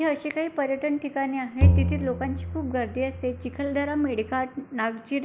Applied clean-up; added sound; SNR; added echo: none; Bowed string instrument; -2 dB; none.